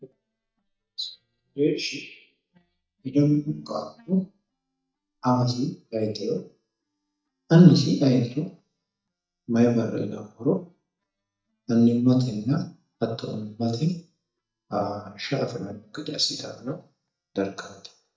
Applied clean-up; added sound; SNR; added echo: neural mask model DeepFilterNet 3.